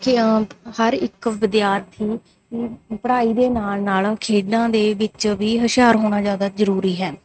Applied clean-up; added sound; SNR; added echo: neural mask model RNNoise.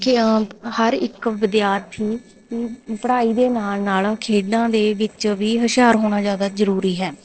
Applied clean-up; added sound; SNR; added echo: neural separator model SepFormer DNS4.